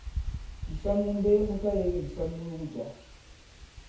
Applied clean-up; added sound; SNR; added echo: none; Wind; 8 dB; reverberation time 0.6 s.